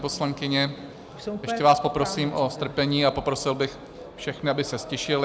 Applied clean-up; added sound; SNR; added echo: none; none; none; none.